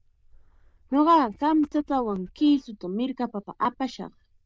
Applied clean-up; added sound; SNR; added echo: neural diffusion model UNIVERSE++.